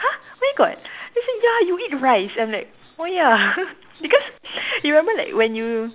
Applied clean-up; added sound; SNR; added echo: none; none; none; none.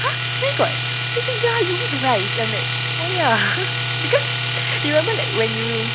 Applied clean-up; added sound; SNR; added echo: none; Domestic sounds, home sounds; 0 dB; none.